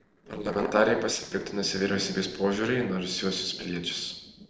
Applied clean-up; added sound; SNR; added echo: neural separator model SepFormer DNS4.